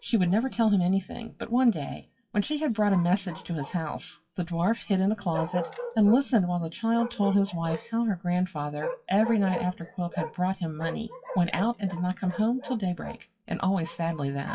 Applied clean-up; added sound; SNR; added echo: classical method WPE with log-MMSE.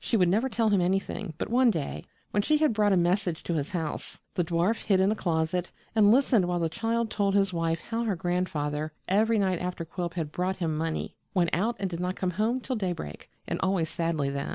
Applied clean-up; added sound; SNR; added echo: none; none; none; none.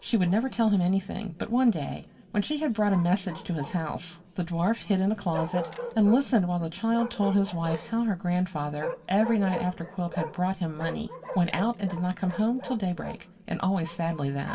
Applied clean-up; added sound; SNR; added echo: none; Bark; 14 dB; reverberation time 2.0 s.